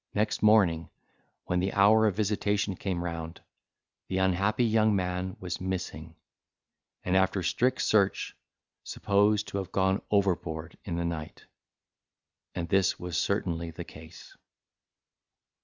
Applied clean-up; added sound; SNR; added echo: none; none; none; none.